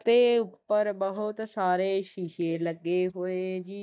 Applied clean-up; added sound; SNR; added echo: neural mask model DeepFilterNet 3.